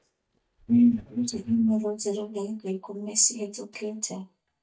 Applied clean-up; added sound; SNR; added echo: neural mask model DeepFilterNet 3.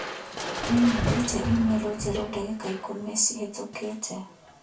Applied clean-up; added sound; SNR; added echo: none; Crushing; 5 dB; reverberation time 0.3 s.